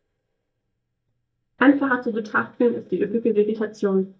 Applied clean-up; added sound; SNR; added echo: neural mask model DeepFilterNet 3.